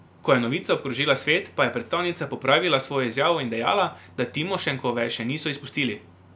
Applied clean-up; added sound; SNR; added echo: none; none; none; none.